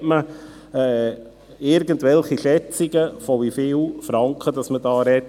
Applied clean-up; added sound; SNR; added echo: none; none; none; none.